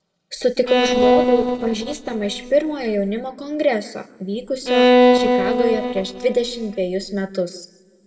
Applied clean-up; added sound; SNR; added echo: neural separator model SepFormer DNS4.